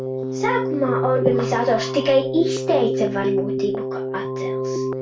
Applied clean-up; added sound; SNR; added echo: none; Keyboard (musical); 1 dB; reverberation time 0.2 s.